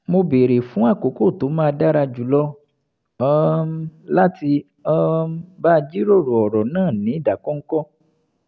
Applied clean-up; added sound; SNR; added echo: none; none; none; none.